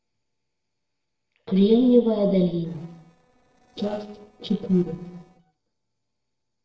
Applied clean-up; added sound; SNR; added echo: neural separator model SepFormer DNS4.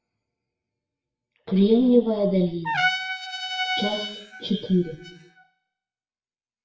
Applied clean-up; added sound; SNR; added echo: classical method WPE with log-MMSE.